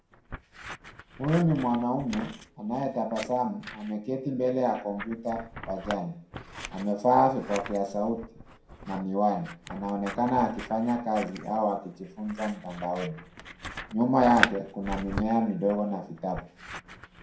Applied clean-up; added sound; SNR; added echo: none; Scissors; 11 dB; reverberation time 0.5 s.